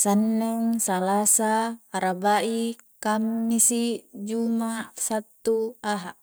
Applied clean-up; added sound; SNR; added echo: none; none; none; none.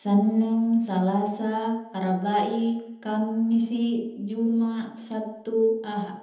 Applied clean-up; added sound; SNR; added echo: none; none; none; reverberation time 0.8 s.